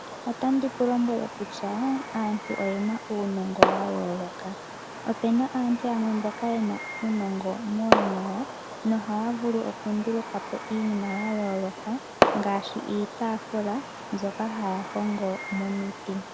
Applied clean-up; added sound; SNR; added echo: none; Fireworks; 3 dB; none.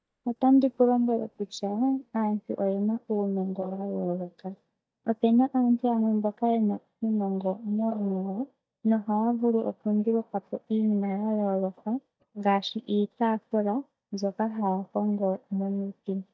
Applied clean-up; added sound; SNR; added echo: neural mask model DeepFilterNet 3.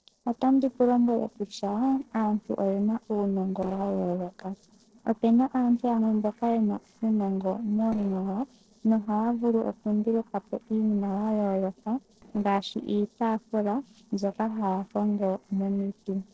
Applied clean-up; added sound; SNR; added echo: neural separator model SepFormer DNS4.